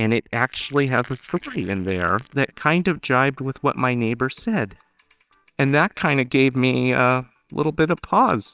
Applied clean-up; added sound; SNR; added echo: neural separator model SepFormer WHAMR!.